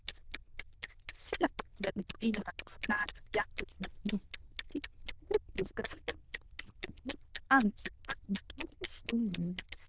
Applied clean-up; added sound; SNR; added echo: neural diffusion model UNIVERSE++.